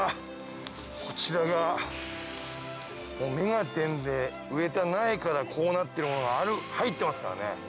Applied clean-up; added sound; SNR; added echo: none; Hi-hat; 18 dB; none.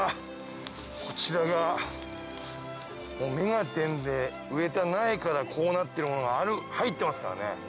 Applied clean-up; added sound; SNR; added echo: none; none; none; none.